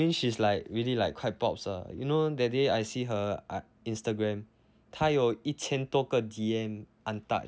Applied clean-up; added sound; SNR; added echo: none; none; none; none.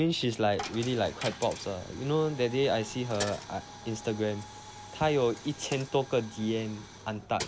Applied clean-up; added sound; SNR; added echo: none; Coin (dropping); 13 dB; none.